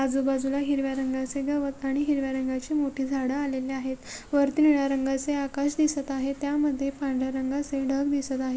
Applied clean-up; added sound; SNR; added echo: none; none; none; none.